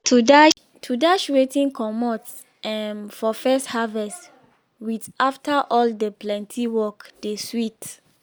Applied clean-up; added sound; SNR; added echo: none; none; none; none.